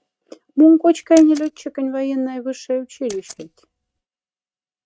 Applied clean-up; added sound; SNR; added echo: neural mask model RNNoise.